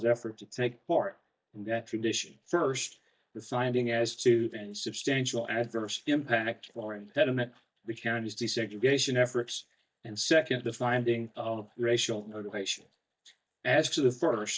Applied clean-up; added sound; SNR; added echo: neural mask model DeepFilterNet 3.